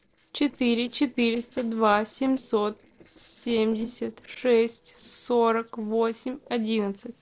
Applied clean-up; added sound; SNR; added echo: neural separator model SepFormer DNS4.